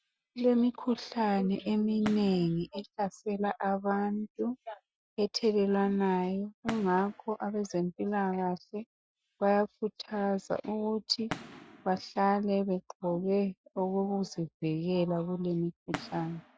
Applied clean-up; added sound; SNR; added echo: classical method Wiener filter.